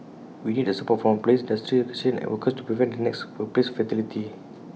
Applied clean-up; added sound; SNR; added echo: none; none; none; none.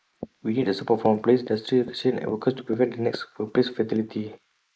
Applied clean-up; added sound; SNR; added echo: neural mask model Resemble Enhance denoiser.